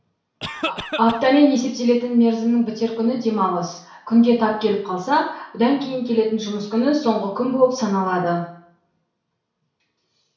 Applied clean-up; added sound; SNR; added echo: none; Cough; 8 dB; reverberation time 0.6 s.